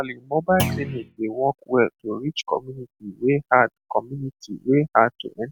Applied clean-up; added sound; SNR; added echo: none; Thump, thud; 4 dB; none.